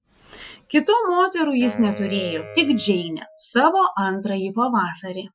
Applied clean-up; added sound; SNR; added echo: classical method Wiener filter.